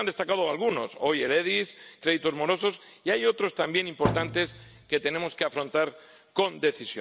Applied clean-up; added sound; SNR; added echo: none; Thump, thud; 6 dB; none.